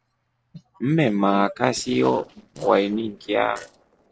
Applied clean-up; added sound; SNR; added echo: neural separator model SepFormer DNS4.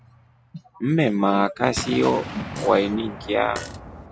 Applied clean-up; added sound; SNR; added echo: none; Fart + Explosion; 13 dB; none.